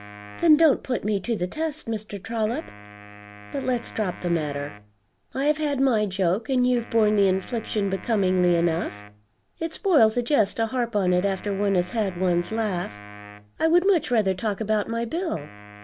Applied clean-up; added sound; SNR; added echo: none; Wind instrument, woodwind instrument; 20 dB; none.